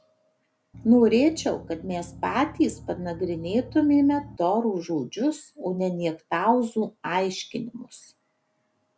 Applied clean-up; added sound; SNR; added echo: none; Engine; 18 dB; none.